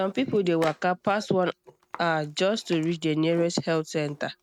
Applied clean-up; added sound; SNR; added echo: neural mask model RNNoise.